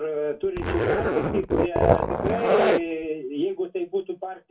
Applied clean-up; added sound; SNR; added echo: none; Zipper (clothing); -5 dB; reverberation time 0.1 s.